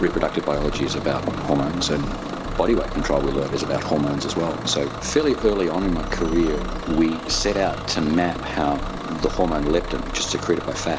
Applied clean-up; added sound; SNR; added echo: none; Bus / Engine; 11 dB; none.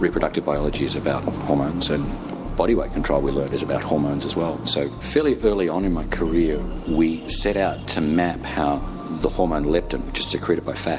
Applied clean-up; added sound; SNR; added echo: none; none; none; none.